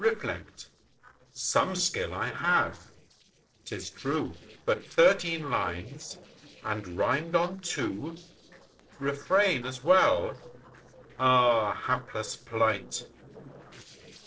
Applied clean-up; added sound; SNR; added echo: neural separator model SepFormer DNS4.